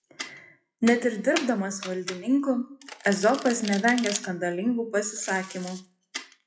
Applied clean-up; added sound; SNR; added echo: classical method WPE with log-MMSE.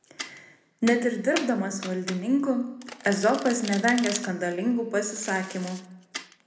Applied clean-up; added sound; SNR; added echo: none; Domestic sounds, home sounds; 14 dB; reverberation time 0.8 s.